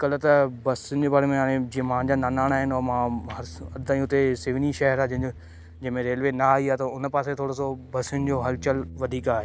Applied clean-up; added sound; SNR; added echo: none; Bass guitar; 17 dB; none.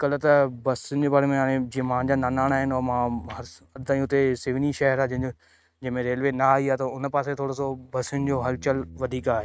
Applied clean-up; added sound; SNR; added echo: neural mask model RNNoise.